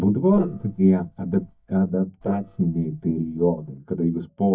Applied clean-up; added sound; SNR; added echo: neural mask model DeepFilterNet 3.